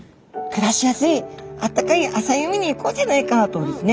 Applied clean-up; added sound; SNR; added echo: none; none; none; none.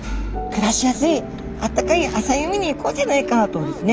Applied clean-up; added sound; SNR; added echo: none; Engine / Mechanisms; 10 dB; none.